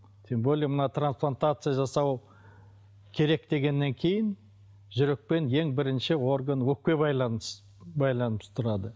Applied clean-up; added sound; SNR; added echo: none; none; none; none.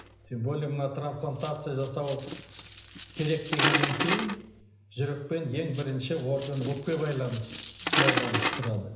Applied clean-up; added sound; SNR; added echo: none; Coin (dropping); -2 dB; reverberation time 0.9 s.